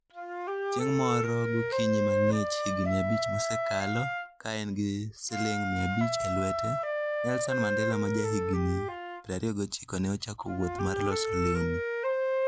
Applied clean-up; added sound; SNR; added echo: none; Wind instrument, woodwind instrument; 0 dB; none.